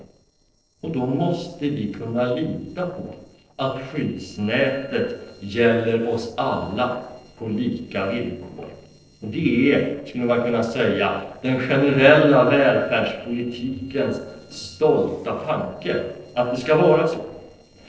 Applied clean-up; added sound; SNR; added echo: neural separator model SepFormer DNS4.